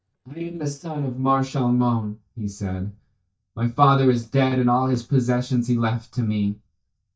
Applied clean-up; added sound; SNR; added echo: neural mask model DeepFilterNet 3.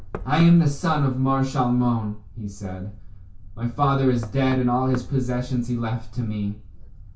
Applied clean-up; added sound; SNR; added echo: none; Knock; 20 dB; reverberation time 0.2 s.